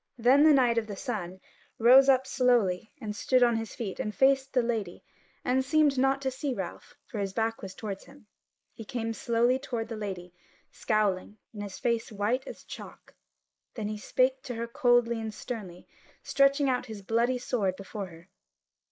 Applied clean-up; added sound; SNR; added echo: neural mask model Resemble Enhance denoiser.